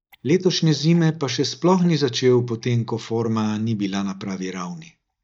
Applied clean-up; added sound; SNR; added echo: neural mask model DeepFilterNet 3.